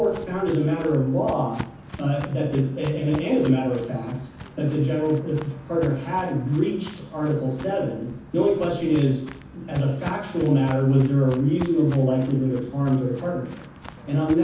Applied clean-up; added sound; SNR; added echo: none; Walk, footsteps; 17 dB; reverberation time 0.7 s.